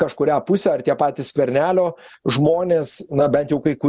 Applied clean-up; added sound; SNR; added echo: none; none; none; none.